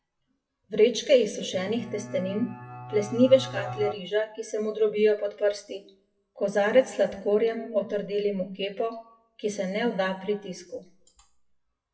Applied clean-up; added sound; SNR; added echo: classical method WPE with log-MMSE.